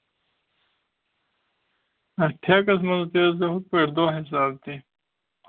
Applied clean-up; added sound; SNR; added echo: none; none; none; none.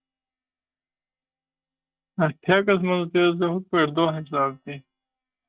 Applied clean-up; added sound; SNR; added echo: neural mask model DeepFilterNet 3.